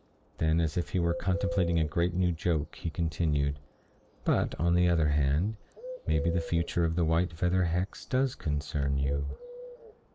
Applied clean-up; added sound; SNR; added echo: none; Bird; 16 dB; none.